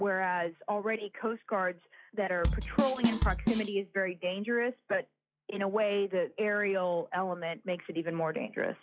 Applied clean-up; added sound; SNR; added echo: classical method log-MMSE.